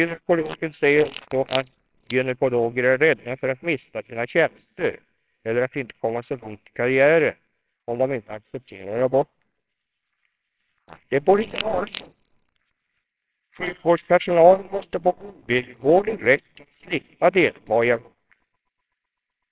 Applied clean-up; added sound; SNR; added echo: neural separator model SepFormer WHAMR!.